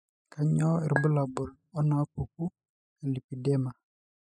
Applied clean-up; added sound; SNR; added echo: classical method spectral subtraction.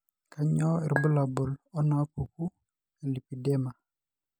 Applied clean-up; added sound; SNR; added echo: none; Chink, clink; 5 dB; none.